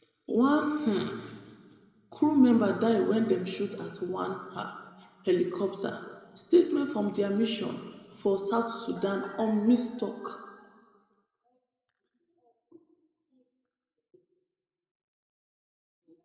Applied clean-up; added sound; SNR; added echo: none; none; none; reverberation time 1.5 s.